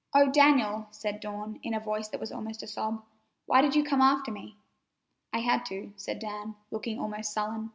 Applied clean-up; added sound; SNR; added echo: none; none; none; none.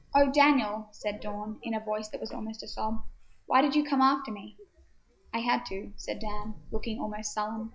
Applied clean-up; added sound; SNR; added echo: classical method log-MMSE.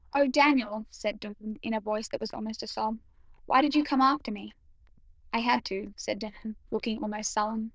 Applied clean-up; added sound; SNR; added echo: neural diffusion model UNIVERSE++.